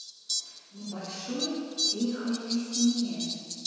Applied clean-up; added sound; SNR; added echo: none; Fowl; 2 dB; reverberation time 1.9 s.